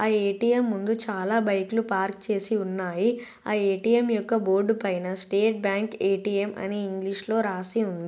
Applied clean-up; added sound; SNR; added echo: none; none; none; none.